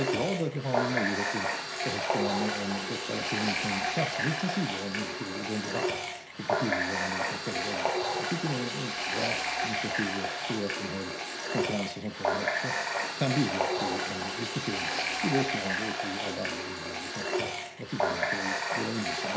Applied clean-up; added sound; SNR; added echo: none; Water tap, faucet; -3 dB; reverberation time 0.5 s.